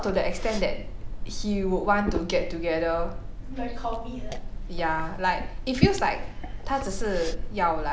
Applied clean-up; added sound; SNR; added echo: none; Liquid; 2 dB; none.